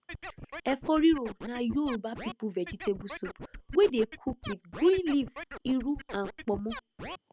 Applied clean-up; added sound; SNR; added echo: none; Scratching (performance technique); 13 dB; none.